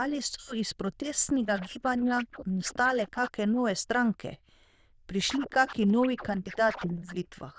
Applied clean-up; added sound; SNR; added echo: neural diffusion model UNIVERSE++.